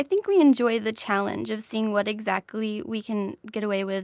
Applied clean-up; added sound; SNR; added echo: none; none; none; none.